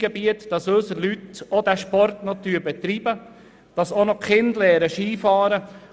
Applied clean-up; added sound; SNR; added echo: none; none; none; none.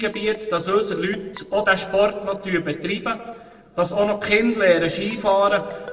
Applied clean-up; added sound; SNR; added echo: neural separator model SepFormer DNS4.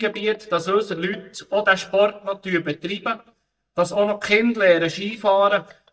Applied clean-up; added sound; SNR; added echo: neural mask model DeepFilterNet 3.